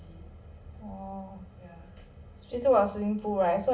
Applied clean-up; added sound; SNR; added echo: none; none; none; reverberation time 0.3 s.